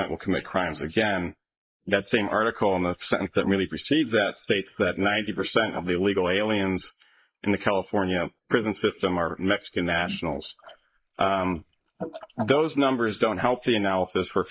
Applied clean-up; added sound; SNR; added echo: neural mask model Resemble Enhance denoiser.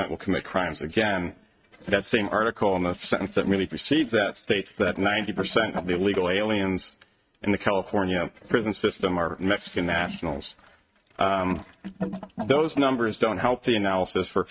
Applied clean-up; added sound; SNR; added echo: neural mask model RNNoise.